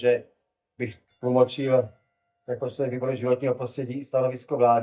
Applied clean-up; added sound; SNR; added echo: neural mask model DeepFilterNet 3.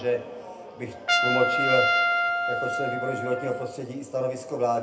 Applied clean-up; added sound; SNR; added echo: none; Trumpet; -2 dB; reverberation time 0.3 s.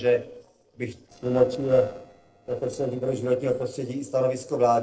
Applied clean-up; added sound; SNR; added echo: neural separator model SepFormer DNS4.